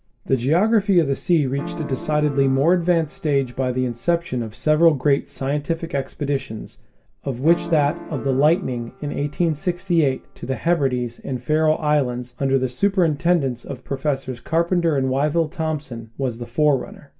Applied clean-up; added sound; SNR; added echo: none; Piano; 15 dB; reverberation time 0.2 s.